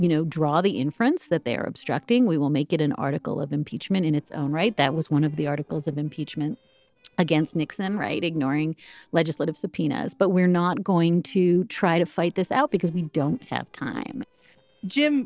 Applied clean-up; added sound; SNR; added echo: neural separator model SepFormer DNS4.